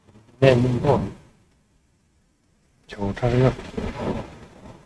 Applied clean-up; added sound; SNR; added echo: neural mask model RNNoise.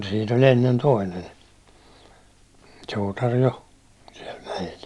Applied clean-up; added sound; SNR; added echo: none; none; none; none.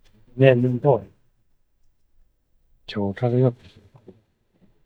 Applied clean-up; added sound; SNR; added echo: neural mask model DeepFilterNet 3.